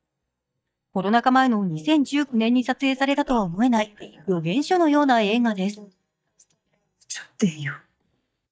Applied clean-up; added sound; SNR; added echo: neural mask model DeepFilterNet 3.